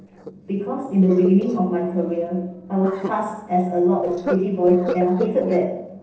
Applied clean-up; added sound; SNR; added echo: neural separator model SepFormer DNS4.